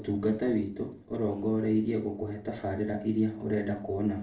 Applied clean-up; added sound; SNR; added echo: neural separator model SepFormer DNS4.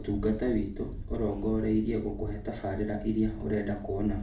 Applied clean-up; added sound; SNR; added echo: none; Camera; 8 dB; reverberation time 0.4 s.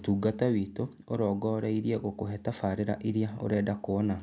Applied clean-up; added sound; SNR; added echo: none; none; none; none.